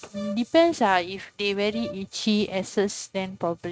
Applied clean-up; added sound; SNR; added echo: neural mask model RNNoise.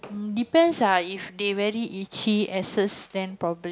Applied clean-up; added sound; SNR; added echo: none; none; none; none.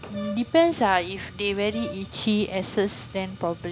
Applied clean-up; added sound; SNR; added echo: none; Fire + Brass instrument; 14 dB; none.